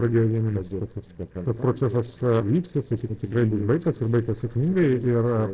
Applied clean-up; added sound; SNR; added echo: neural separator model SepFormer DNS4.